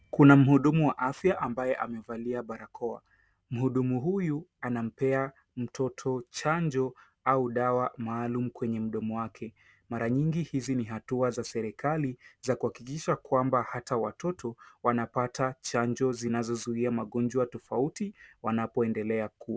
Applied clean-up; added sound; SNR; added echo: none; none; none; none.